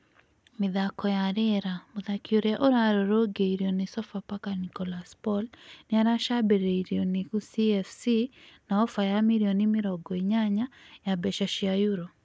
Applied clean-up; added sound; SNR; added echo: none; none; none; none.